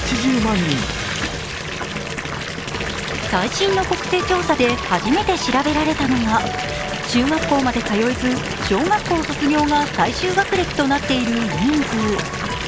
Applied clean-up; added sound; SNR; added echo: none; Fill (with liquid) / Bathtub (filling or washing) / Water tap, faucet; 6 dB; none.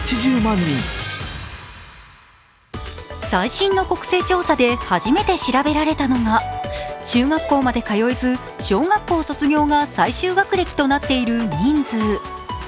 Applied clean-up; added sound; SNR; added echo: none; none; none; none.